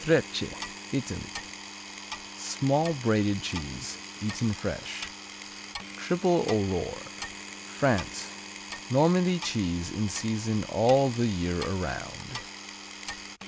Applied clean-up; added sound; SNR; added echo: none; Clock + Power tool; 11 dB; none.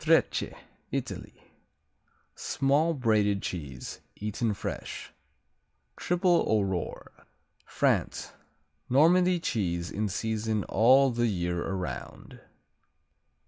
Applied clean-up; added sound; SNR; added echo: none; none; none; none.